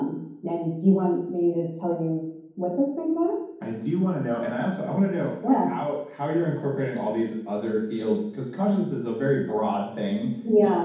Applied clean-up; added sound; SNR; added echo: none; none; none; reverberation time 1.2 s.